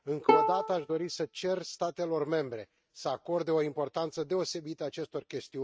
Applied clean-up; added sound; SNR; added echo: neural mask model RNNoise.